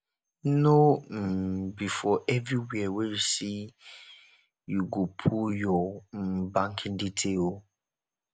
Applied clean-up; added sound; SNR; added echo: none; none; none; none.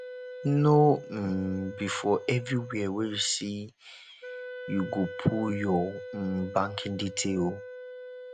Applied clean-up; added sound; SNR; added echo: none; Wind instrument, woodwind instrument; 13 dB; none.